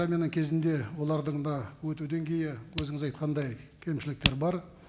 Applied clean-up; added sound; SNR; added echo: none; Hands; 9 dB; none.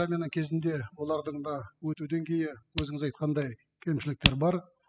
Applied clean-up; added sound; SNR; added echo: classical method spectral subtraction.